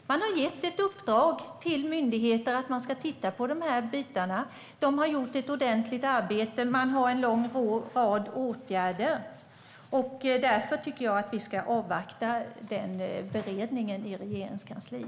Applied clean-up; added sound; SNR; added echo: none; none; none; reverberation time 1.1 s.